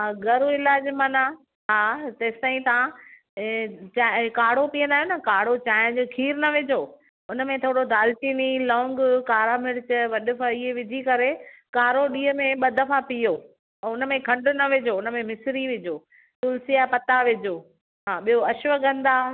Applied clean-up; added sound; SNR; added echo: none; none; none; none.